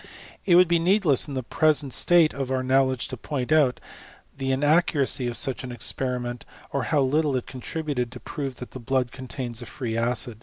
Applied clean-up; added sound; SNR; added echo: none; none; none; none.